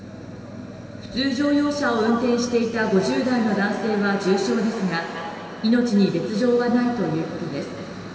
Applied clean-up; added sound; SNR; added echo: none; none; none; reverberation time 2.5 s.